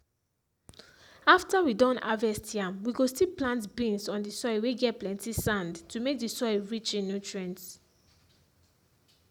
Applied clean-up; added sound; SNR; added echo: none; none; none; none.